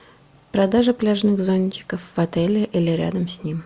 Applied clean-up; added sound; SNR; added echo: none; none; none; none.